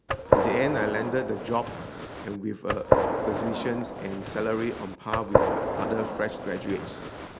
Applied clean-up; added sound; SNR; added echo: none; Gunshot, gunfire; -3 dB; none.